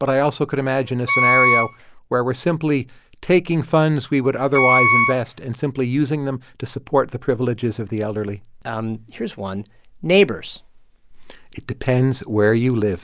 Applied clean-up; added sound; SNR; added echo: none; Wind instrument, woodwind instrument; -2 dB; none.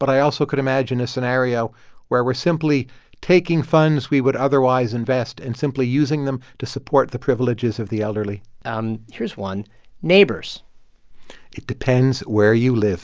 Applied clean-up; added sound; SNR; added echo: none; none; none; none.